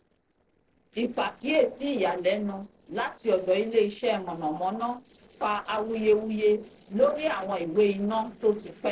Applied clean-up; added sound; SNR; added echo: neural separator model SepFormer DNS4.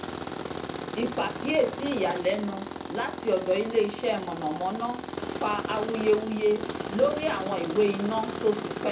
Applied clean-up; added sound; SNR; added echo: none; Tools; 6 dB; reverberation time 0.3 s.